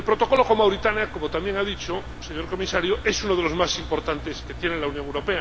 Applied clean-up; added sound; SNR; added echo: none; Engine; 12 dB; none.